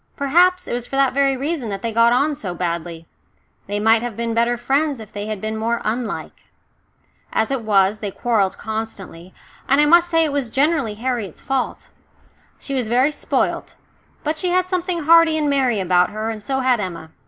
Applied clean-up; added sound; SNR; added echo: none; none; none; none.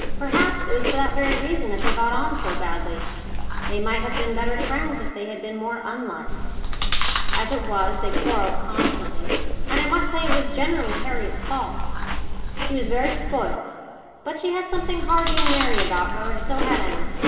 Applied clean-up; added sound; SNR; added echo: none; Chewing, mastication; -4 dB; reverberation time 2.3 s.